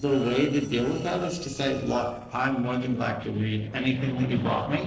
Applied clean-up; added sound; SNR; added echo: neural separator model SepFormer DNS4.